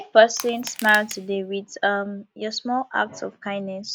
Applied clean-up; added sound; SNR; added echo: none; Crushing; 15 dB; none.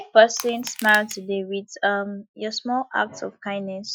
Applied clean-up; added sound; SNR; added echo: classical method Wiener filter.